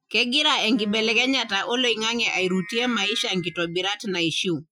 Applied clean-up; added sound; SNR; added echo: classical method Wiener filter.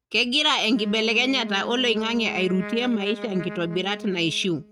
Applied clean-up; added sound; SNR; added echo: neural mask model RNNoise.